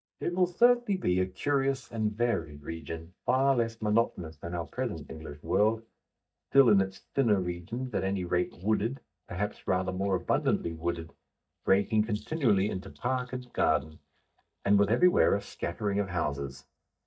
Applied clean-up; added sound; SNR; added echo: neural mask model DeepFilterNet 3.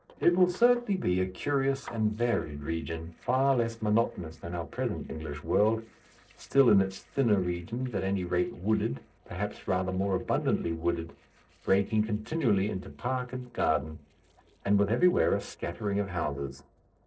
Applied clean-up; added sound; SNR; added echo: neural separator model SepFormer DNS4.